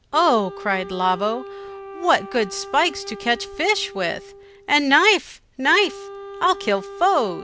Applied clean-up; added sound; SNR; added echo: none; Wind instrument, woodwind instrument; 15 dB; none.